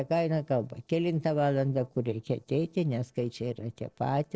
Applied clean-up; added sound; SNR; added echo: neural separator model SepFormer DNS4.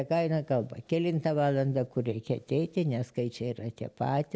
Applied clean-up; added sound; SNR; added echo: none; none; none; none.